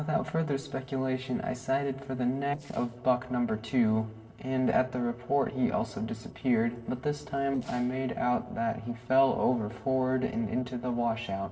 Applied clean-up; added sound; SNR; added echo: neural separator model SepFormer DNS4.